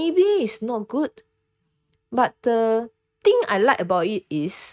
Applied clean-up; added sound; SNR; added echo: neural mask model RNNoise.